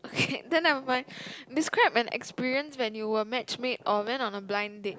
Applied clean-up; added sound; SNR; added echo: none; none; none; none.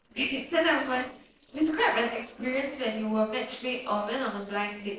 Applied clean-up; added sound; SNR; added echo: neural separator model SepFormer DNS4.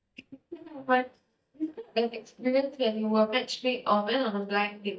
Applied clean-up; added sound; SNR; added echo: neural mask model DeepFilterNet 3.